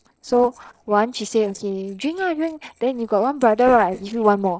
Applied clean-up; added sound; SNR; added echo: neural separator model SepFormer DNS4.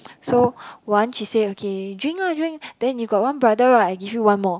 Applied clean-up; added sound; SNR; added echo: none; none; none; none.